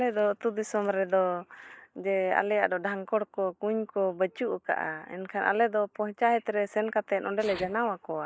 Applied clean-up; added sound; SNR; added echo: neural mask model DeepFilterNet 3.